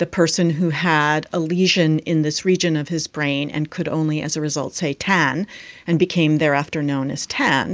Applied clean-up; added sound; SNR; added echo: none; none; none; none.